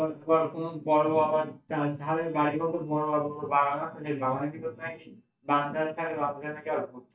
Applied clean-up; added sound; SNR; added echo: neural mask model DeepFilterNet 3.